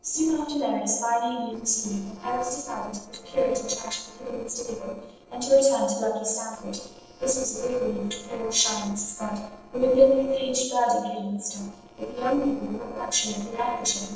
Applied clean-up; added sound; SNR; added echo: neural separator model SepFormer DNS4.